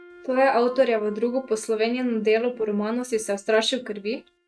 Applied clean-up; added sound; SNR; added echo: neural mask model RNNoise.